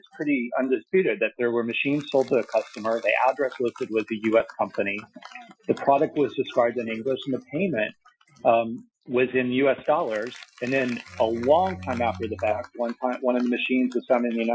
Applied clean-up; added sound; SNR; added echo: classical method Wiener filter.